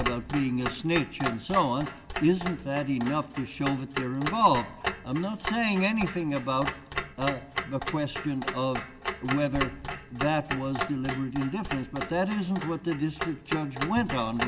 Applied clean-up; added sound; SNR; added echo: none; Clock; 7 dB; none.